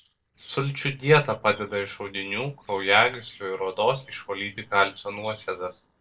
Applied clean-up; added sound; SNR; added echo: neural separator model SepFormer DNS4.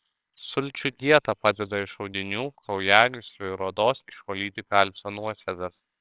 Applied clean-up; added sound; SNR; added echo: neural separator model SepFormer WHAMR!.